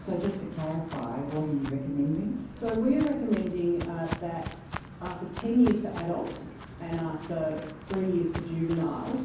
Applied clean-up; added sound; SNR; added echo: none; Walk, footsteps; 11 dB; reverberation time 0.9 s.